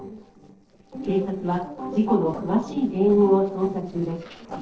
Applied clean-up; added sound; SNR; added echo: neural separator model SepFormer DNS4.